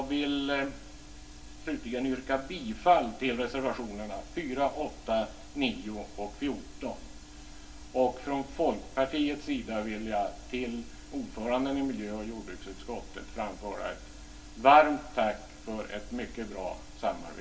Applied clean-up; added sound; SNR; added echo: none; none; none; reverberation time 0.2 s.